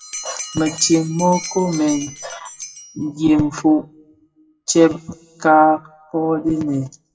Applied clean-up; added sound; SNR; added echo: classical method WPE with log-MMSE.